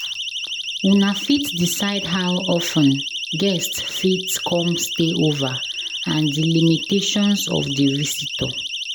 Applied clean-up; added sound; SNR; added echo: none; Siren; 6 dB; none.